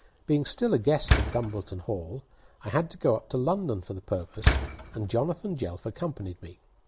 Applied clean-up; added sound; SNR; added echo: none; Slam; -1 dB; none.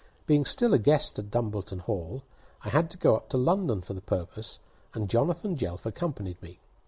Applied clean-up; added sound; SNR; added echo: none; none; none; none.